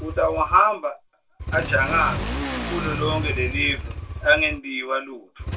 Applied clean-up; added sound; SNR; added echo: none; Motorcycle / Accelerating, revving, vroom; 6 dB; reverberation time 0.2 s.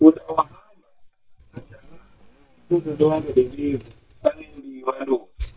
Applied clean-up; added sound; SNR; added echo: neural mask model DeepFilterNet 3.